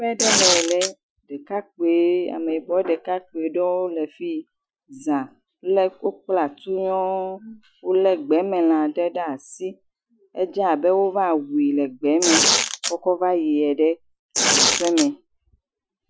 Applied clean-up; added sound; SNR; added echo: classical method Wiener filter.